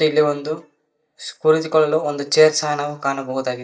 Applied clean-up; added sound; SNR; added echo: neural mask model DeepFilterNet 3.